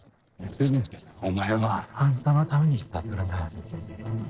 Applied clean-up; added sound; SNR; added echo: neural separator model SepFormer DNS4.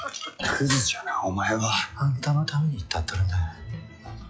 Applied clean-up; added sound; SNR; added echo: classical method log-MMSE.